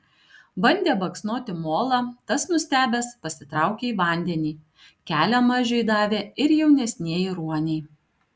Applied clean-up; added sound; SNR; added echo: none; none; none; none.